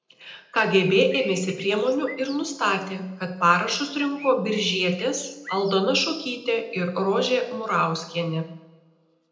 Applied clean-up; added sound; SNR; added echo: none; Bird; 16 dB; reverberation time 0.8 s.